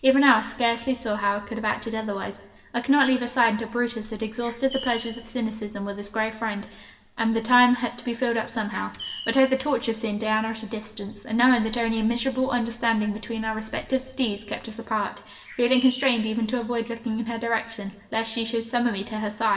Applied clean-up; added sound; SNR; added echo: none; Bird; 15 dB; reverberation time 0.9 s.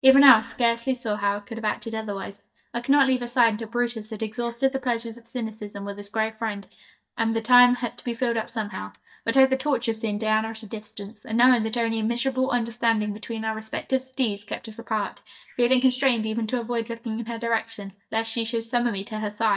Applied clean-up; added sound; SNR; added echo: neural mask model DeepFilterNet 3.